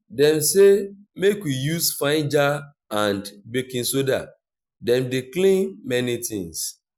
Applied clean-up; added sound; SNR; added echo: none; none; none; none.